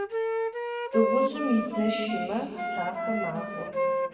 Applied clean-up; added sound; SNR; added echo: none; Wind instrument, woodwind instrument; 0 dB; reverberation time 2.2 s.